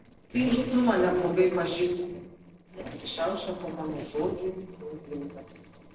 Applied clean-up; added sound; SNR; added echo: neural separator model SepFormer DNS4.